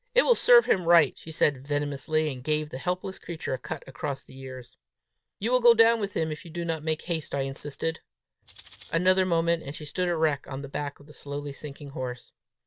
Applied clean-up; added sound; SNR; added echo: none; Rattle (instrument); 4 dB; none.